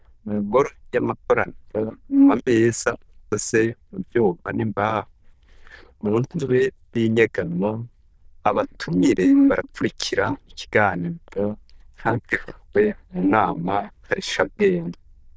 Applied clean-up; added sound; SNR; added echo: neural diffusion model UNIVERSE++.